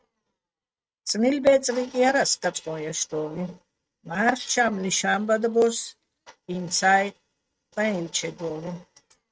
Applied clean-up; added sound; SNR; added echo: neural mask model RNNoise.